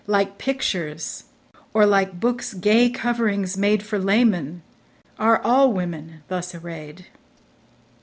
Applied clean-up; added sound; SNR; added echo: none; none; none; none.